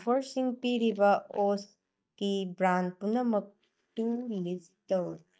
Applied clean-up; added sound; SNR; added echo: neural mask model DeepFilterNet 3.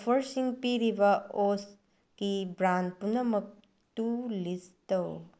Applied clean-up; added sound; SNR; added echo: none; none; none; none.